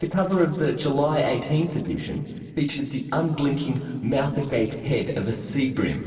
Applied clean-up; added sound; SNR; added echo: neural separator model SepFormer DNS4.